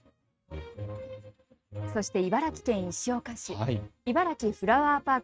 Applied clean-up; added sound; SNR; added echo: neural mask model RNNoise.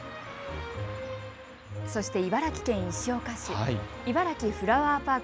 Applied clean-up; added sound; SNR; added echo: none; Car passing by / Traffic noise, roadway noise; 18 dB; none.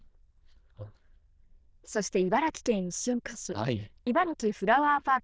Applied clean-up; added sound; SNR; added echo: neural diffusion model UNIVERSE++.